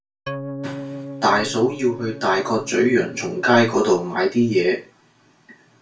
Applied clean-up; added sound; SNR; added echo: none; Organ; 12 dB; reverberation time 0.2 s.